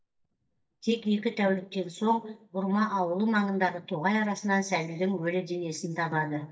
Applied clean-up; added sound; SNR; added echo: neural mask model DeepFilterNet 3.